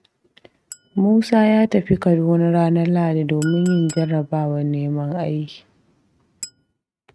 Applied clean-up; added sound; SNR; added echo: neural mask model RNNoise.